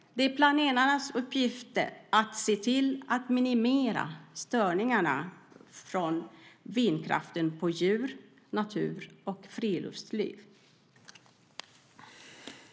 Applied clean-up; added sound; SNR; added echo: none; none; none; none.